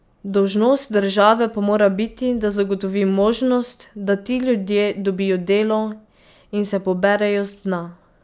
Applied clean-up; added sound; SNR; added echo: none; none; none; none.